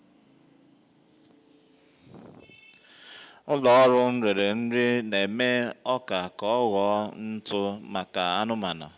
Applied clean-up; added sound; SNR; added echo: none; none; none; none.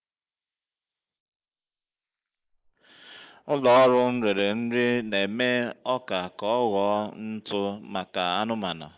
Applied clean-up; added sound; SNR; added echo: neural mask model Resemble Enhance denoiser.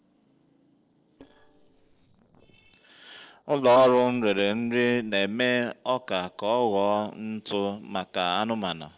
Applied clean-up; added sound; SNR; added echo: neural separator model SepFormer DNS4.